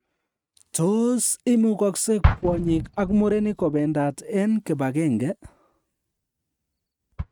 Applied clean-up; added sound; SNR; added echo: neural mask model RNNoise.